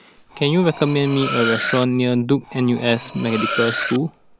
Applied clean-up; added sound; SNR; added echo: none; Cutlery, silverware; 8 dB; none.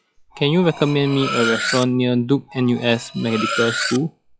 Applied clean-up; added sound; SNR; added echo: classical method log-MMSE.